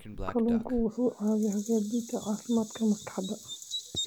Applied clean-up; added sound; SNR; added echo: none; Bird vocalization, bird call, bird song; 11 dB; none.